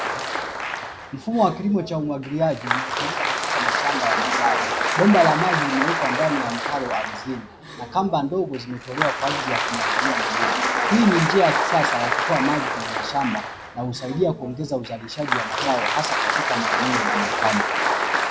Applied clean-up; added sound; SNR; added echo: none; Applause; 0 dB; none.